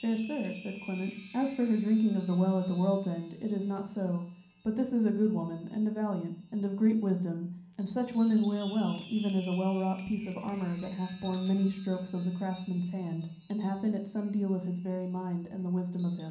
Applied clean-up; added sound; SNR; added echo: none; Chime; 13 dB; reverberation time 0.6 s.